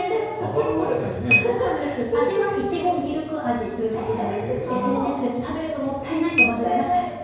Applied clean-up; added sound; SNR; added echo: none; Chink, clink; 7 dB; reverberation time 1.0 s.